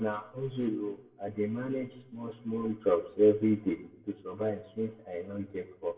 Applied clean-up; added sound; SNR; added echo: none; none; none; reverberation time 0.6 s.